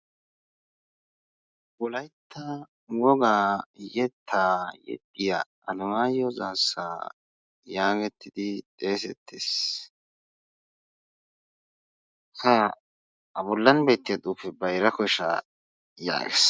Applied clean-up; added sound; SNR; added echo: none; none; none; none.